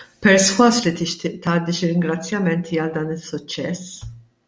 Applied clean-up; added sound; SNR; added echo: none; none; none; none.